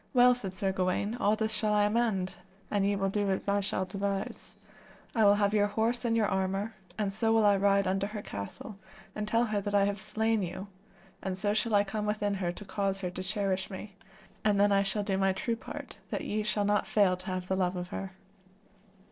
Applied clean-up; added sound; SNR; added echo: neural separator model SepFormer DNS4.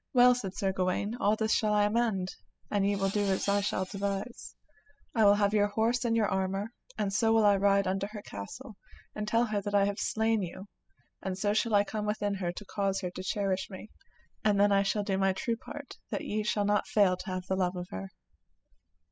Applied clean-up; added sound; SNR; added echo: classical method spectral subtraction.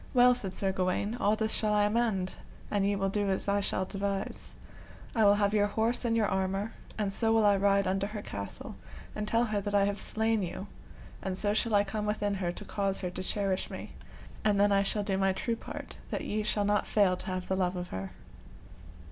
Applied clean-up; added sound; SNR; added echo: none; none; none; none.